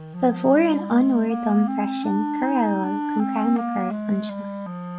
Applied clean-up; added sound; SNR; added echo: none; Wind instrument, woodwind instrument; 5 dB; none.